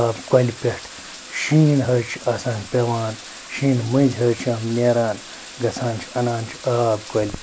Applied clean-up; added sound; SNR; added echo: none; Bathtub (filling or washing); 16 dB; none.